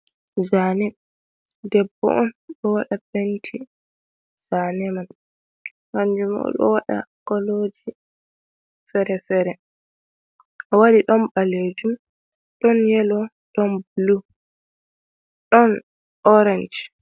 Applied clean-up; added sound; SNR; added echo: none; none; none; none.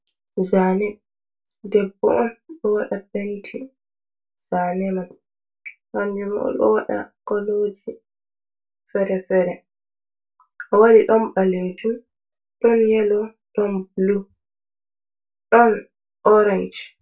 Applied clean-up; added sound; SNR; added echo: none; none; none; reverberation time 0.2 s.